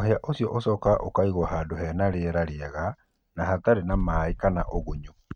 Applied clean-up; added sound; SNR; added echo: neural mask model RNNoise.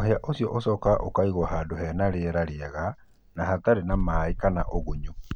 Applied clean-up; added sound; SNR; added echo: none; Insect; 7 dB; none.